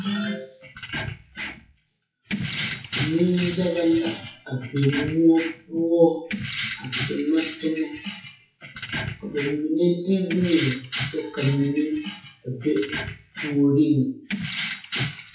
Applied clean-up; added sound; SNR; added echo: classical method WPE with log-MMSE.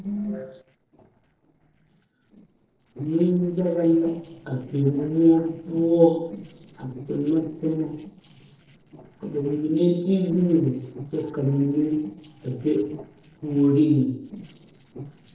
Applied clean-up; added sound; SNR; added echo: neural separator model SepFormer DNS4.